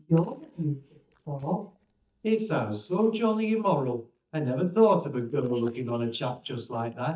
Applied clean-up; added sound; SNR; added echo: neural mask model DeepFilterNet 3.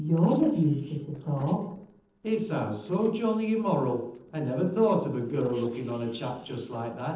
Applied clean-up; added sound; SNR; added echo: neural separator model SepFormer DNS4.